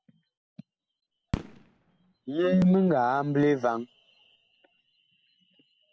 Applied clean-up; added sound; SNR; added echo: none; Fireworks; 15 dB; none.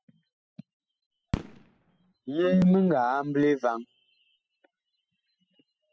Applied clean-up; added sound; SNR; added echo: classical method spectral subtraction.